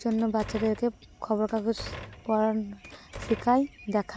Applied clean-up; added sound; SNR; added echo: none; Door; 16 dB; none.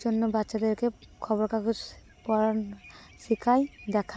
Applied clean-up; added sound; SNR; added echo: none; none; none; none.